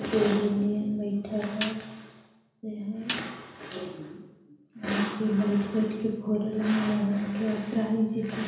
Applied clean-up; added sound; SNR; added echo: none; Snare drum; 13 dB; reverberation time 1.1 s.